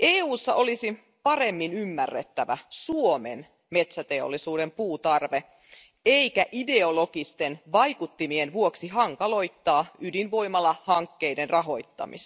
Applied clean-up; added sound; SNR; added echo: none; none; none; none.